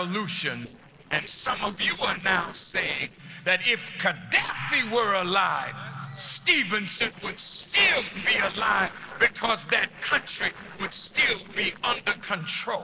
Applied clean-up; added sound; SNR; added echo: neural separator model SepFormer DNS4.